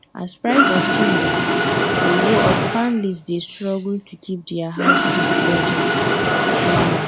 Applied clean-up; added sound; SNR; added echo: none; Mechanisms; -4 dB; none.